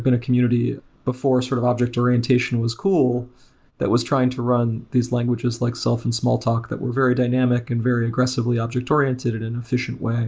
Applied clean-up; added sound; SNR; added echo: none; none; none; none.